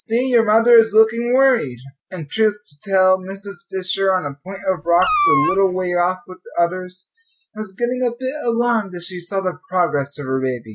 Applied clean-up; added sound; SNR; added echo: none; Meow; 3 dB; none.